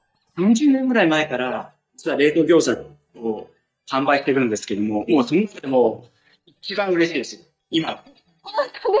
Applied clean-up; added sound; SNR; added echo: neural mask model DeepFilterNet 3.